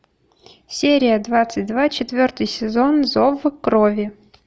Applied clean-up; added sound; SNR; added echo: none; none; none; none.